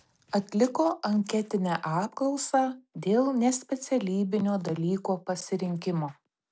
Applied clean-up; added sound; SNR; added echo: none; none; none; none.